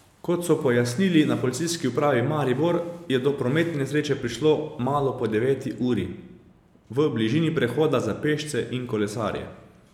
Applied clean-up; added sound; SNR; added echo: none; none; none; none.